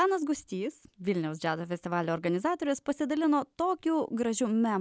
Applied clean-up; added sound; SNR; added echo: none; none; none; none.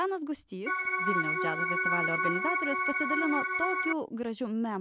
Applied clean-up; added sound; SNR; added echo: none; Organ; -4 dB; none.